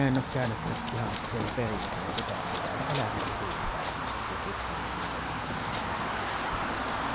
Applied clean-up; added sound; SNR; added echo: none; Run; -3 dB; none.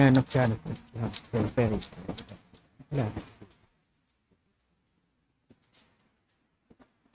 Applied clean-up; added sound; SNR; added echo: neural mask model RNNoise.